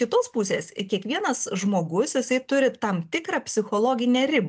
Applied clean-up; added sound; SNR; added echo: none; none; none; none.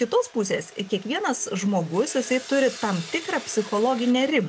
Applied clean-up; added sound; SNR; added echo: none; Sawing; 18 dB; none.